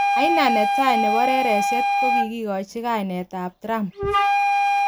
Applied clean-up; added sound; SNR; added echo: none; Wind instrument, woodwind instrument; -4 dB; none.